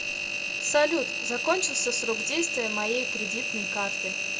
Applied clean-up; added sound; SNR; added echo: none; Engine; 1 dB; reverberation time 0.3 s.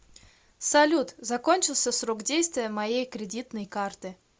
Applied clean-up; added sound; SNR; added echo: none; none; none; none.